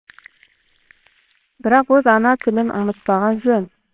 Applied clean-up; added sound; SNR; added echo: neural separator model SepFormer WHAMR!.